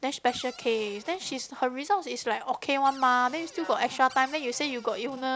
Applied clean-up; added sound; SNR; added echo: none; Cupboard open or close; 20 dB; none.